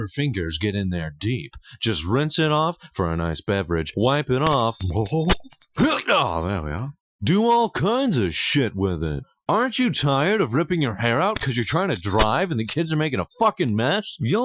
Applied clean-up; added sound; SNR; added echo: classical method Wiener filter.